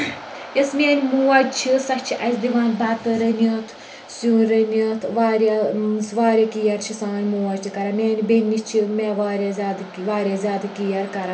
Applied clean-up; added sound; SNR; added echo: none; Waves, surf; 19 dB; reverberation time 0.3 s.